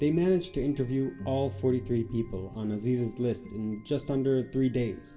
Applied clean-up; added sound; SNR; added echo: none; none; none; reverberation time 0.7 s.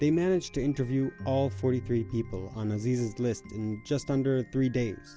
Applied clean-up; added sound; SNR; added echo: none; none; none; none.